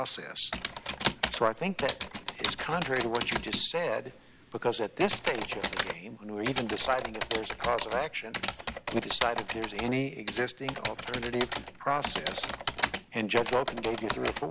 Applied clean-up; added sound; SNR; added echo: none; Typing; 2 dB; none.